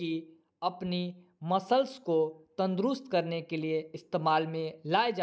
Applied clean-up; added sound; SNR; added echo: none; none; none; none.